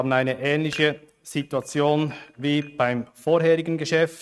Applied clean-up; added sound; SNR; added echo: neural mask model RNNoise.